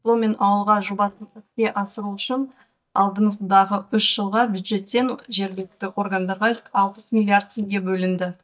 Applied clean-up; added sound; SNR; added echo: neural mask model DeepFilterNet 3.